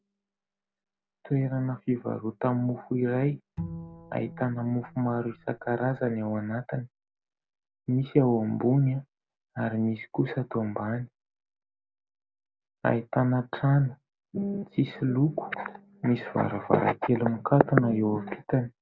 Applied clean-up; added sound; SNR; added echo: none; Bowed string instrument; 14 dB; none.